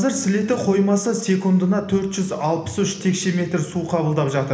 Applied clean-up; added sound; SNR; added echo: none; none; none; reverberation time 1.0 s.